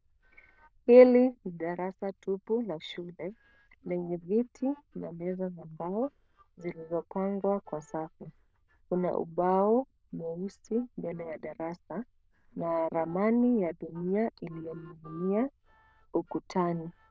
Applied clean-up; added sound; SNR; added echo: neural diffusion model UNIVERSE++.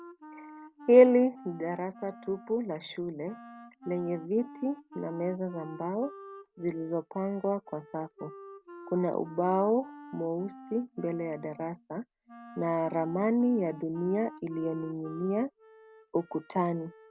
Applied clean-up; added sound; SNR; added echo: none; Wind instrument, woodwind instrument; 18 dB; none.